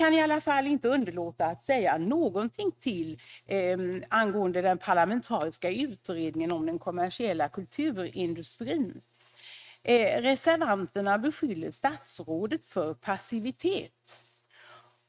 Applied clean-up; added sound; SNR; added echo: neural mask model RNNoise.